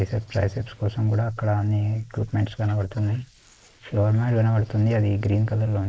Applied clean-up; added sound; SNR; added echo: neural mask model Resemble Enhance denoiser.